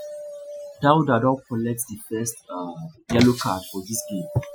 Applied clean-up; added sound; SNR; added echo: classical method Wiener filter.